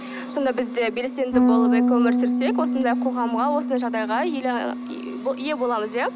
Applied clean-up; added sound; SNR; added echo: none; Bass guitar; -1 dB; none.